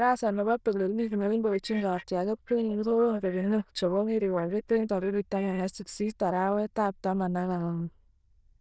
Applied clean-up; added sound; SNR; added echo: neural diffusion model UNIVERSE++.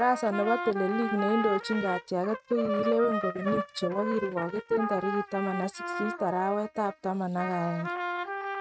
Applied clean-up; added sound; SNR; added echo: neural mask model RNNoise.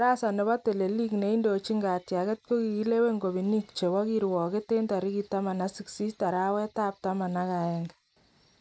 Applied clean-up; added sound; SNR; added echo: none; none; none; none.